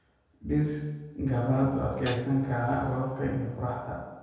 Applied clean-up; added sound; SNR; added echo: none; Hi-hat; 10 dB; reverberation time 1.2 s.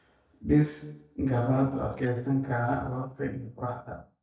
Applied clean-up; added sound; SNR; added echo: neural mask model DeepFilterNet 3.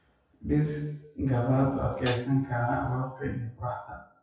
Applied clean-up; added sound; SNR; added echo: classical method WPE with log-MMSE.